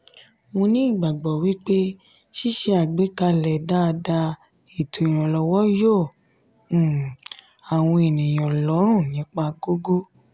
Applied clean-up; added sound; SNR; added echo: none; none; none; none.